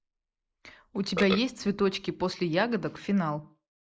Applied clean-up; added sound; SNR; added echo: neural mask model Resemble Enhance denoiser.